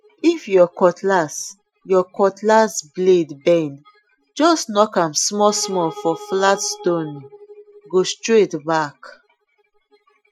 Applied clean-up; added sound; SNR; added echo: classical method Wiener filter.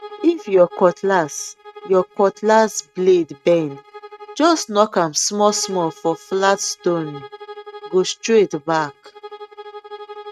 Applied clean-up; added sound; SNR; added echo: neural mask model RNNoise.